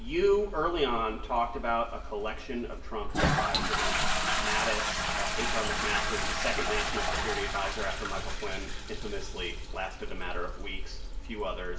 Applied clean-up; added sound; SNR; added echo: none; Toilet flush; -1 dB; reverberation time 0.8 s.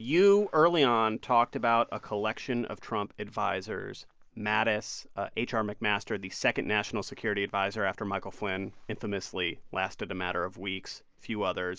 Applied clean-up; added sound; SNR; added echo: none; none; none; none.